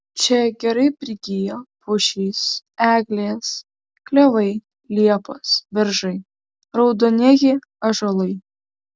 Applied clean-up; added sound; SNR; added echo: none; none; none; none.